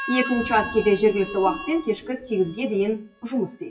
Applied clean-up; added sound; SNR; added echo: classical method WPE with log-MMSE.